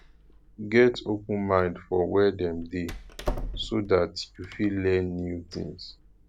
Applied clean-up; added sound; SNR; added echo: none; Door; 13 dB; none.